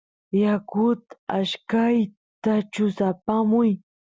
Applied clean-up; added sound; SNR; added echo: none; none; none; none.